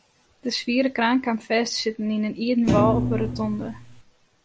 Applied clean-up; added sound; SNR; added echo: none; Thump, thud; 0 dB; none.